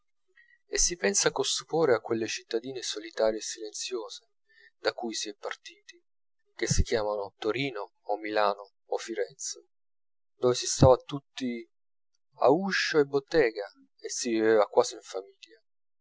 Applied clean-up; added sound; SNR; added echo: none; none; none; none.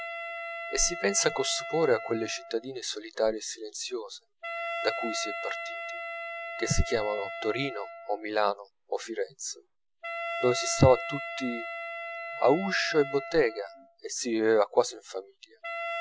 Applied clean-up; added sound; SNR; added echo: none; Wind instrument, woodwind instrument; 8 dB; none.